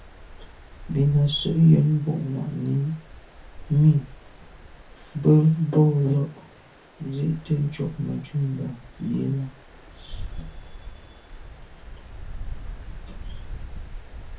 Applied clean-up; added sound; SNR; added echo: none; Stream; 14 dB; reverberation time 0.3 s.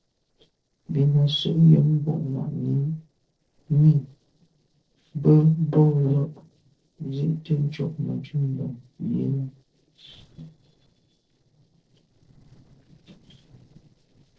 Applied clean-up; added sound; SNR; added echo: neural separator model SepFormer DNS4.